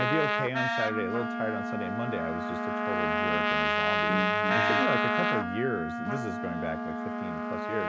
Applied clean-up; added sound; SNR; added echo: none; Trumpet + Wind instrument, woodwind instrument; -5 dB; none.